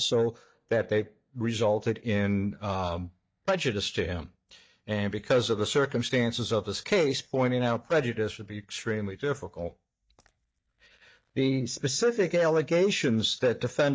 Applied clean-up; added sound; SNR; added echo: neural mask model DeepFilterNet 3.